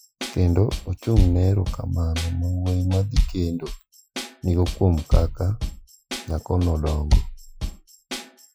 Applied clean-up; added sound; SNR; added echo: classical method Wiener filter.